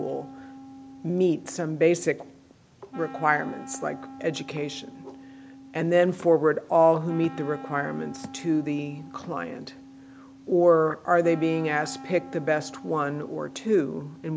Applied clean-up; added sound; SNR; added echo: none; Wind instrument, woodwind instrument; 17 dB; none.